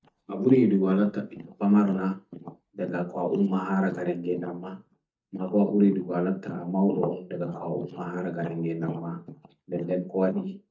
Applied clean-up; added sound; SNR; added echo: neural mask model DeepFilterNet 3.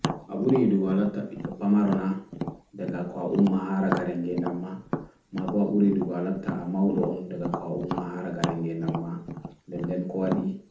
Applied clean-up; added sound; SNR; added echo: none; Tap; 8 dB; reverberation time 0.5 s.